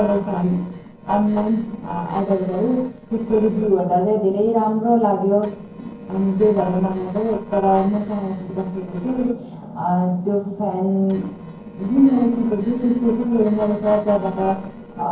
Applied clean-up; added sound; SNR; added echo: neural separator model SepFormer DNS4.